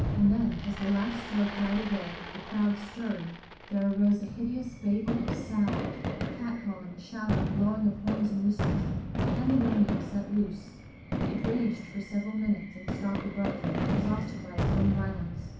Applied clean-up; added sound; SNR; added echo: none; Fireworks; 3 dB; reverberation time 0.6 s.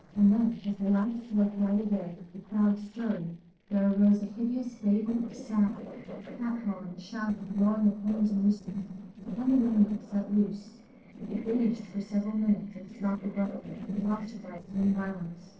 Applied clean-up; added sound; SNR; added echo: neural separator model SepFormer DNS4.